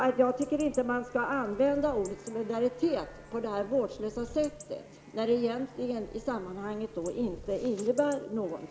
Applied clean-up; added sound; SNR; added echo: none; Chatter / Chirp, tweet / Livestock, farm animals, working animals + Subway, metro, underground; 19 dB; none.